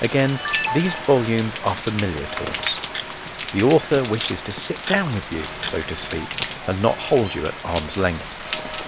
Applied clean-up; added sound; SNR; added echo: none; Rain + Camera; 5 dB; none.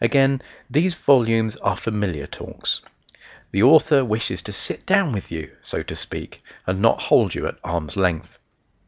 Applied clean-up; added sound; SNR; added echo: none; none; none; none.